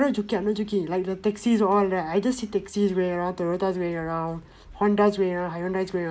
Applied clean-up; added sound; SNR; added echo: none; none; none; none.